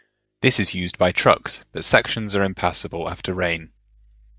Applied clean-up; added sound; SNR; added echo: neural mask model DeepFilterNet 3.